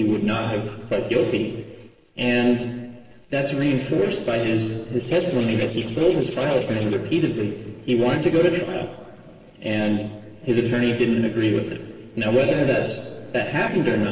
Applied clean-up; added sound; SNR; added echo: neural separator model SepFormer DNS4.